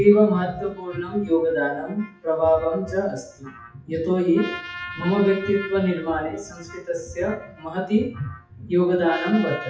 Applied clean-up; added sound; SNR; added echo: classical method WPE with log-MMSE.